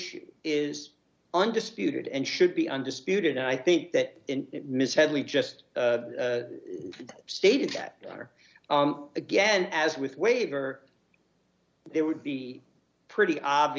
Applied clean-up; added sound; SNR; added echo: none; none; none; none.